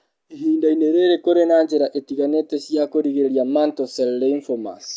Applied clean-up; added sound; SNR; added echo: none; none; none; none.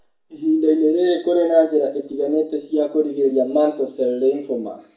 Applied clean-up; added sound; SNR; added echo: none; none; none; reverberation time 0.4 s.